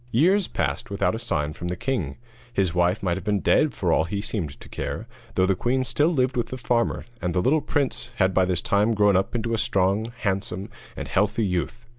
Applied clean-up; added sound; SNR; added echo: none; none; none; none.